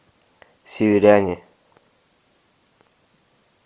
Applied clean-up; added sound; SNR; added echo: none; none; none; none.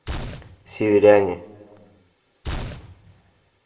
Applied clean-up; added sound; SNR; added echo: neural separator model SepFormer DNS4.